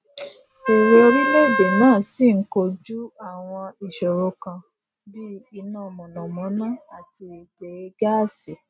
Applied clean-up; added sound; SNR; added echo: neural mask model RNNoise.